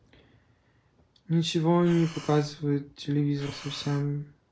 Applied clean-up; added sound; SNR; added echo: none; Breathing; 19 dB; none.